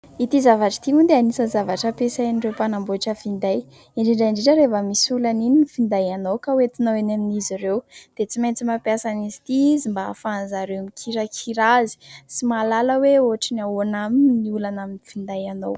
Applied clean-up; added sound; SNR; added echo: none; none; none; none.